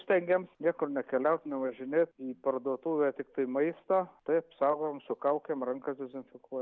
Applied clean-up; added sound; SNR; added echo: none; none; none; none.